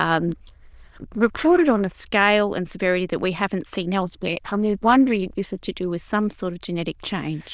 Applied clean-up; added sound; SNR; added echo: neural diffusion model UNIVERSE++.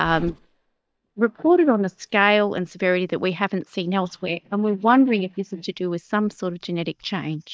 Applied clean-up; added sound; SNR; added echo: neural mask model DeepFilterNet 3.